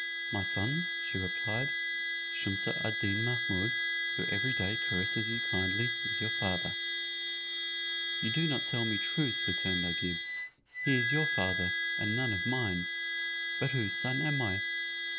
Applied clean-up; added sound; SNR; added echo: none; Harmonica; -5 dB; none.